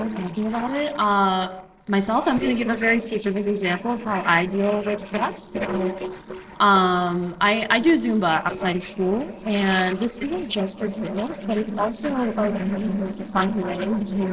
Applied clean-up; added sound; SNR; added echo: neural separator model SepFormer DNS4.